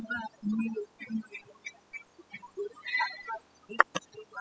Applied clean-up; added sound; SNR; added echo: classical method spectral subtraction.